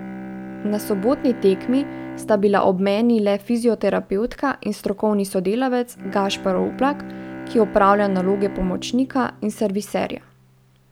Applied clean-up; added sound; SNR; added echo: none; Bowed string instrument; 14 dB; none.